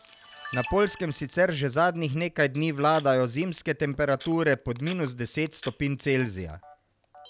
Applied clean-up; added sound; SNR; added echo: none; Camera; 16 dB; none.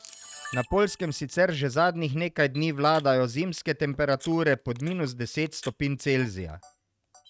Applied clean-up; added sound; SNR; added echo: neural mask model RNNoise.